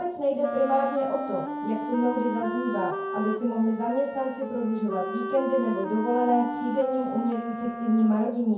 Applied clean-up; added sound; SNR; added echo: none; Wind instrument, woodwind instrument; 7 dB; reverberation time 0.6 s.